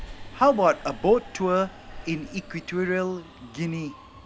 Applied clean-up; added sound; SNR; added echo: none; Subway, metro, underground; 17 dB; none.